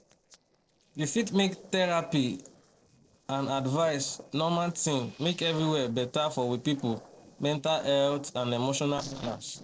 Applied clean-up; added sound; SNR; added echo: neural separator model SepFormer DNS4.